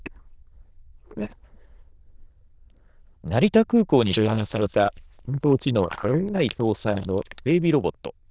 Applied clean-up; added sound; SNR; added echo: neural diffusion model UNIVERSE++.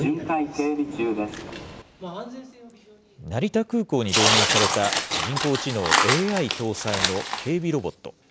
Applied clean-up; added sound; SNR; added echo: none; Tearing; -3 dB; none.